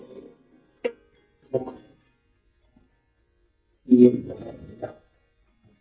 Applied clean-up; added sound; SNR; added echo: neural mask model DeepFilterNet 3.